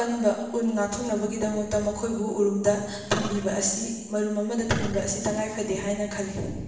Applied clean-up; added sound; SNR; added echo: none; none; none; reverberation time 1.2 s.